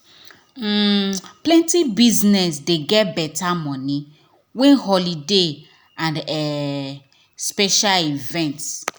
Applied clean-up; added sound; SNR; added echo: none; none; none; none.